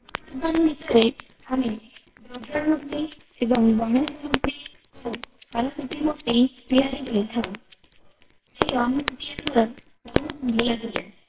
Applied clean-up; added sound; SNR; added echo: neural separator model SepFormer WHAMR!.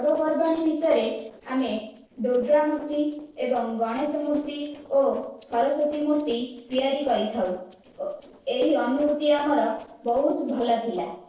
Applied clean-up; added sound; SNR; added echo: neural separator model SepFormer DNS4.